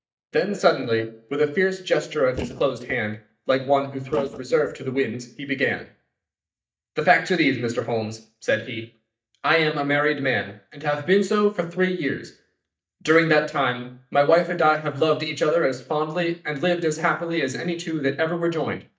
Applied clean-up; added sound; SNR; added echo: neural mask model DeepFilterNet 3.